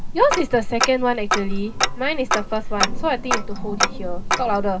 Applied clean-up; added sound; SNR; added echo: none; Tick-tock; 0 dB; reverberation time 0.2 s.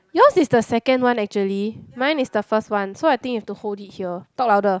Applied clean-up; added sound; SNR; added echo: none; none; none; none.